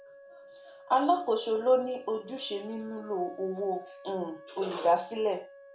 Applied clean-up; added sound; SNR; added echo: none; Wind instrument, woodwind instrument; 20 dB; none.